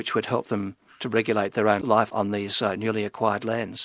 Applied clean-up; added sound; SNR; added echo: none; none; none; none.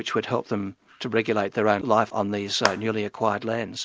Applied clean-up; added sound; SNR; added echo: none; Clapping; 9 dB; none.